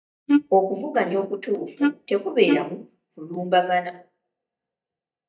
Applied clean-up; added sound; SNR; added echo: neural mask model DeepFilterNet 3.